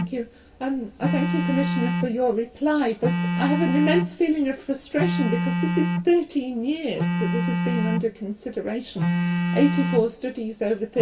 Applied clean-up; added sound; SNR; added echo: none; Telephone; 1 dB; reverberation time 0.2 s.